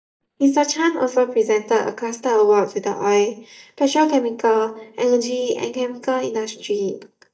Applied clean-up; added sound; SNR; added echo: neural mask model DeepFilterNet 3.